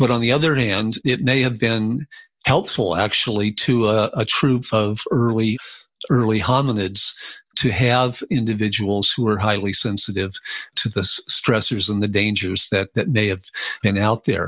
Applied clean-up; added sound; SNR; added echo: none; none; none; none.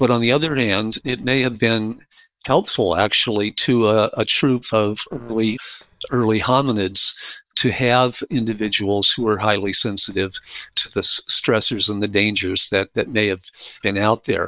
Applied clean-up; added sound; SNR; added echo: neural separator model SepFormer WHAM!.